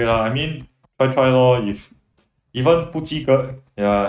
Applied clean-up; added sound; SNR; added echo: neural mask model RNNoise.